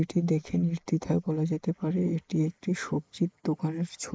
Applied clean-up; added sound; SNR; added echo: neural mask model Resemble Enhance denoiser.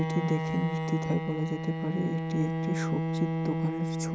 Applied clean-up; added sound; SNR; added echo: none; Bowed string instrument; -1 dB; none.